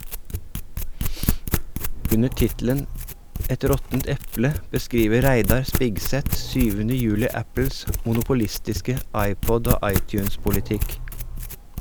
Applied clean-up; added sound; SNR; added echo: none; Domestic sounds, home sounds; 1 dB; none.